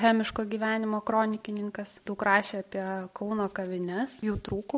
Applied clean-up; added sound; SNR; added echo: none; none; none; none.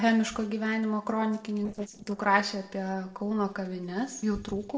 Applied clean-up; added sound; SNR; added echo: neural separator model SepFormer DNS4.